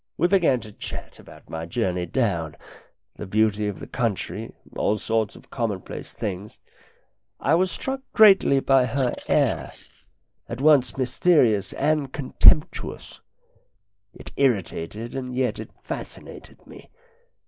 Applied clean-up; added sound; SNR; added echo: neural mask model Resemble Enhance denoiser.